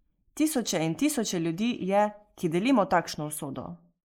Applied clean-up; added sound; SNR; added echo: neural mask model Resemble Enhance denoiser.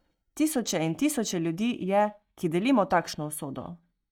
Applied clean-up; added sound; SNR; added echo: neural mask model DeepFilterNet 3.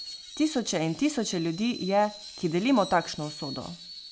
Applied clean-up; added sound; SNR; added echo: none; Screech; 15 dB; none.